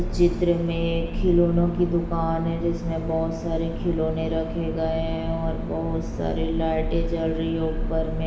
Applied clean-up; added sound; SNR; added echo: none; Subway, metro, underground; 5 dB; reverberation time 2.0 s.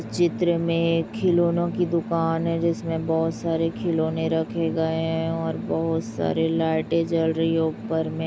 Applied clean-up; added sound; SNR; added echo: none; none; none; none.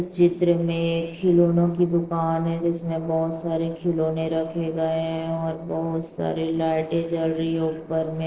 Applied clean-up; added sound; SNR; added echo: neural separator model SepFormer DNS4.